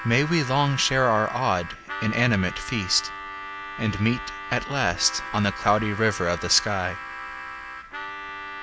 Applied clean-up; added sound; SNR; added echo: none; Harmonica; 10 dB; none.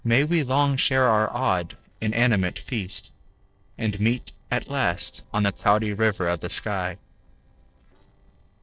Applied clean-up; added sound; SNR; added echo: neural separator model SepFormer DNS4.